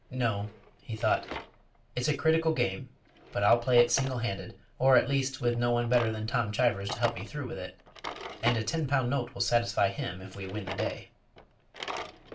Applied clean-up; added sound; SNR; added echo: none; Drawer open or close; 13 dB; reverberation time 0.2 s.